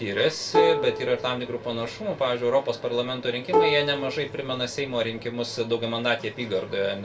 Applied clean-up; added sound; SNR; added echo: none; Plucked string instrument; 1 dB; reverberation time 0.2 s.